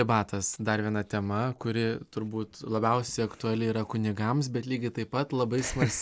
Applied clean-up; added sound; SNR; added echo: none; none; none; none.